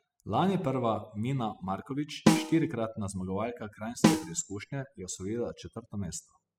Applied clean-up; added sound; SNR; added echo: classical method spectral subtraction.